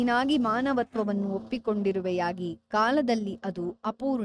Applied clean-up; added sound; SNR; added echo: neural mask model RNNoise.